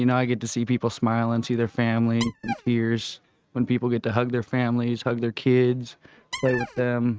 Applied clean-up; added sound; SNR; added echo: neural mask model RNNoise.